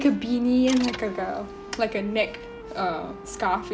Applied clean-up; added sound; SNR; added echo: none; Wind instrument, woodwind instrument + Mechanisms; 14 dB; none.